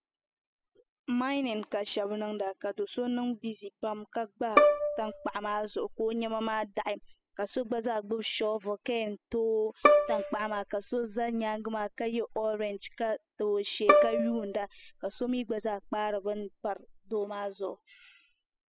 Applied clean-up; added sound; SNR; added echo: classical method spectral subtraction.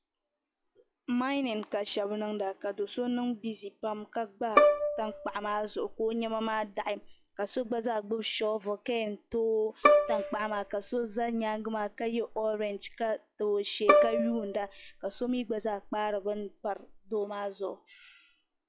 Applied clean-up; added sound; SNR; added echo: classical method log-MMSE.